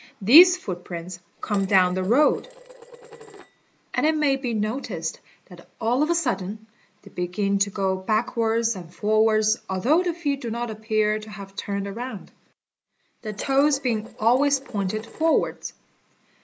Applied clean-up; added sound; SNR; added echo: none; Dishes, pots, and pans; 19 dB; none.